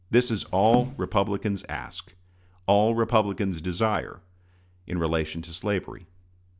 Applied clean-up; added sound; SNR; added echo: none; Percussion; 7 dB; none.